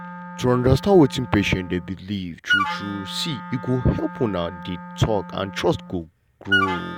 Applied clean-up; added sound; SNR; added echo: none; Wind instrument, woodwind instrument; 7 dB; none.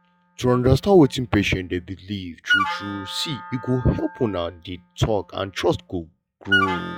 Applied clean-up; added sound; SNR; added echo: classical method log-MMSE.